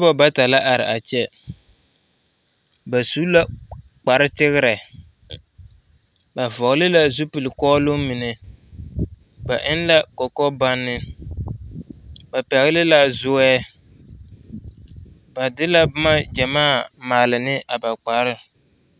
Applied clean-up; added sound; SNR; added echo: none; none; none; none.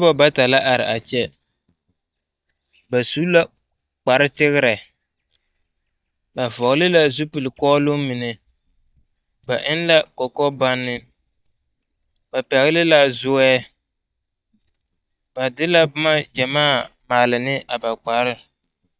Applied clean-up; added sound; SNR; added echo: neural mask model DeepFilterNet 3.